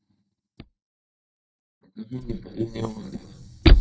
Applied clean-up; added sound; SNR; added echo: neural mask model DeepFilterNet 3.